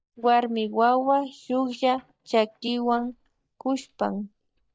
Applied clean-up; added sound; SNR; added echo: neural mask model DeepFilterNet 3.